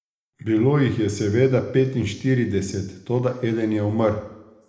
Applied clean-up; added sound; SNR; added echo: none; none; none; reverberation time 0.8 s.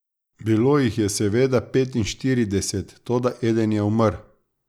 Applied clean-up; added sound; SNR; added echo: none; none; none; none.